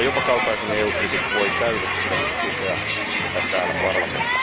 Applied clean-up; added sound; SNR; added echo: none; Crowd; -3 dB; none.